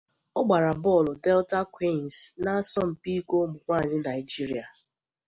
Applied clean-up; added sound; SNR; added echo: none; none; none; none.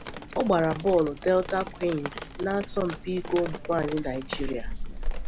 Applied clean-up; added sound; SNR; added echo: none; Drip; 6 dB; none.